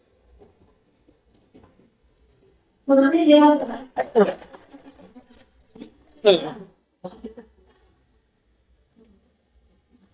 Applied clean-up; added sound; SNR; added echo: neural mask model DeepFilterNet 3.